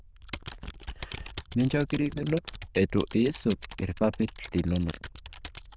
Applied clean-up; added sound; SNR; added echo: neural diffusion model UNIVERSE++.